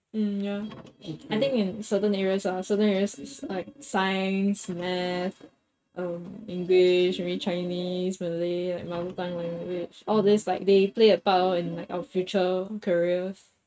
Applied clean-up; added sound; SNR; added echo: neural mask model RNNoise.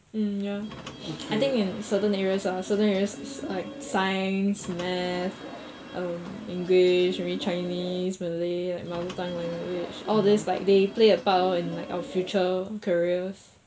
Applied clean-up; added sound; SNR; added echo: none; Subway, metro, underground / Sliding door; 14 dB; none.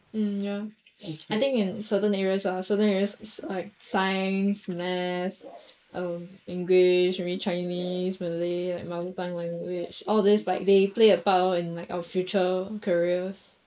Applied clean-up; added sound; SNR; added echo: neural mask model Resemble Enhance denoiser.